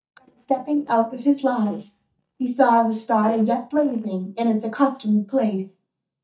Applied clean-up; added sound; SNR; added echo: neural mask model DeepFilterNet 3.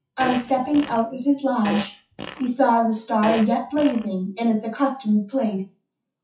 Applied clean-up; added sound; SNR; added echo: classical method WPE with log-MMSE.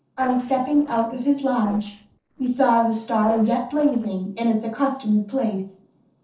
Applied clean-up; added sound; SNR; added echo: neural separator model SepFormer DNS4.